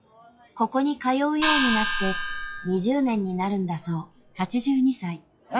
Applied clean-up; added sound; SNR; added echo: classical method log-MMSE.